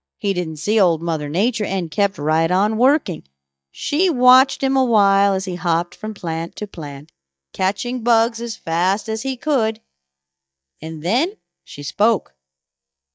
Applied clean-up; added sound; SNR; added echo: neural mask model DeepFilterNet 3.